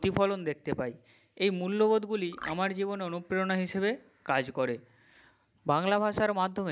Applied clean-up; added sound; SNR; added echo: none; Marimba, xylophone; 10 dB; none.